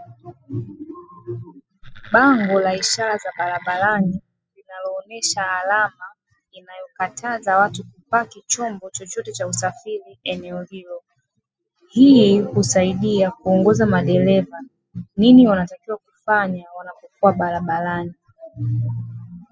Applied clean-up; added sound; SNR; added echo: classical method spectral subtraction.